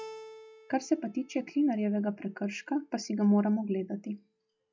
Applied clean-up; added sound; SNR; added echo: classical method log-MMSE.